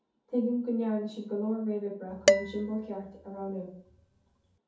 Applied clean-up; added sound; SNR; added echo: none; Dishes, pots, and pans; -2 dB; reverberation time 0.5 s.